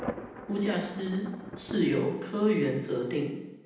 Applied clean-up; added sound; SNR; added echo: none; Thunder; 13 dB; reverberation time 0.9 s.